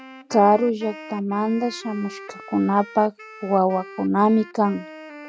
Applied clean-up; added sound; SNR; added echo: none; Wind instrument, woodwind instrument; 18 dB; none.